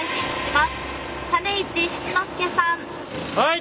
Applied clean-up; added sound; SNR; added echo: none; none; none; none.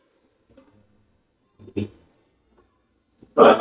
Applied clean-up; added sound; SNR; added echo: neural mask model DeepFilterNet 3.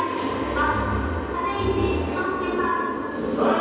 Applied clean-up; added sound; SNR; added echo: none; Bowed string instrument; 6 dB; reverberation time 2.2 s.